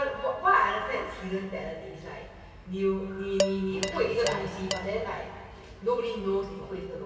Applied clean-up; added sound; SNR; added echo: none; Dishes, pots, and pans; 7 dB; reverberation time 2.5 s.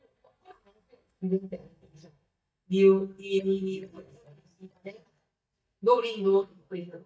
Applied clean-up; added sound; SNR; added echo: neural mask model DeepFilterNet 3.